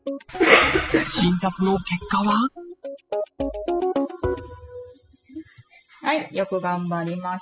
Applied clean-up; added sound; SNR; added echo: classical method spectral subtraction.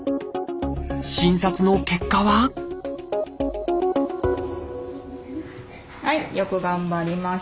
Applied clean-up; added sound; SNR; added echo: none; none; none; none.